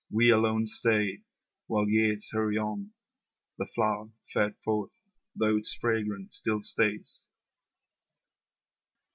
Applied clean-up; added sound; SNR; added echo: none; none; none; none.